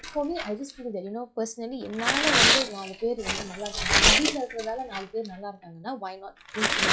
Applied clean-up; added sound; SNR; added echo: classical method log-MMSE.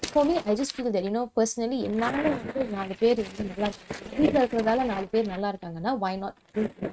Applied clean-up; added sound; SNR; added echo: neural mask model RNNoise.